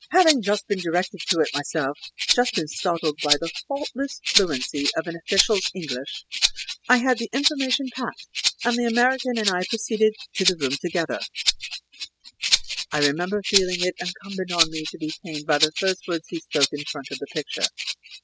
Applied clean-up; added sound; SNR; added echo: classical method spectral subtraction.